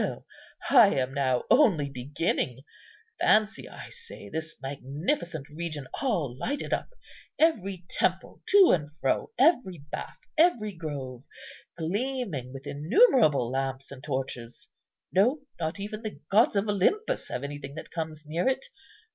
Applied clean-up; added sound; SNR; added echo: none; none; none; none.